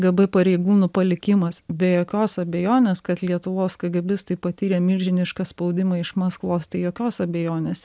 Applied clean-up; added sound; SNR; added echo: none; none; none; none.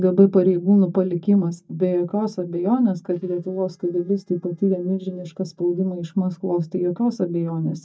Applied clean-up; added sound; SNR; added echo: neural mask model DeepFilterNet 3.